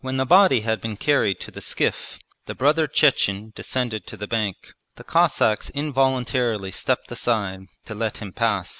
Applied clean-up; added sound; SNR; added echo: none; none; none; none.